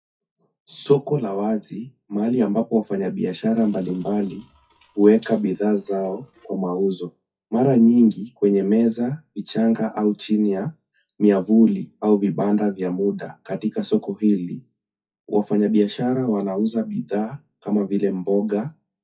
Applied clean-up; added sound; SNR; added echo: classical method WPE with log-MMSE.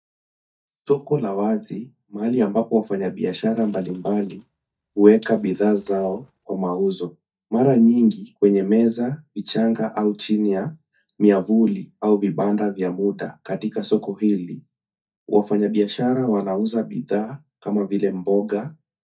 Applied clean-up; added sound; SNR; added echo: neural mask model DeepFilterNet 3.